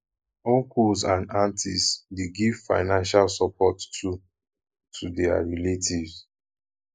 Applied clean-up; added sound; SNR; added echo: neural mask model Resemble Enhance denoiser.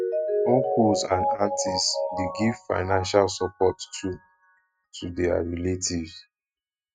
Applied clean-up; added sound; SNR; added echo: neural mask model RNNoise.